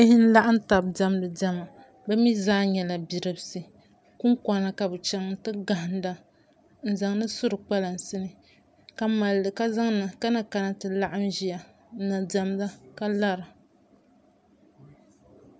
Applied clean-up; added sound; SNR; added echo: none; none; none; none.